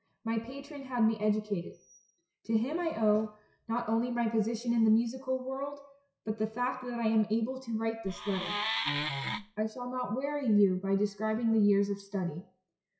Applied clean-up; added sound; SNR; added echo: classical method WPE with log-MMSE.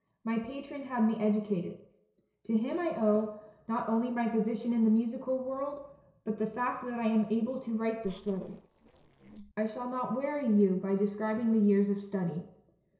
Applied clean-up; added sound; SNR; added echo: neural separator model SepFormer DNS4.